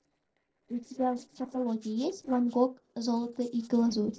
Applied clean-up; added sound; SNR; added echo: neural separator model SepFormer DNS4.